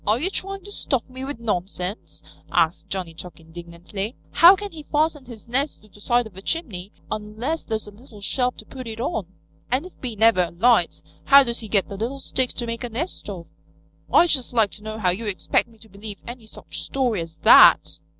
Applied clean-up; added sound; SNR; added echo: none; none; none; none.